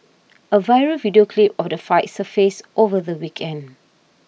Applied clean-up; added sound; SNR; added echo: none; none; none; none.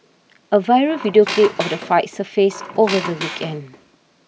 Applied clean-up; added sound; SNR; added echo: none; Squeak; 11 dB; none.